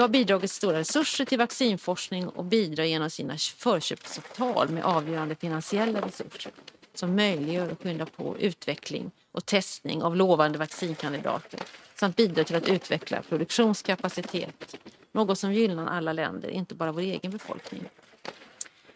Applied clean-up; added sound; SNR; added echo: neural mask model RNNoise.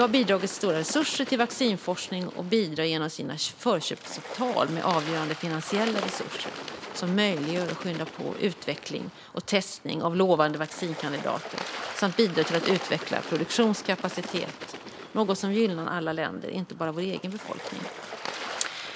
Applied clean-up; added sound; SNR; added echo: none; Water / Bird; 11 dB; none.